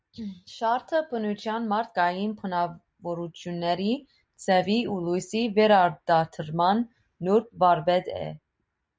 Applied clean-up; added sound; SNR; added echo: none; none; none; none.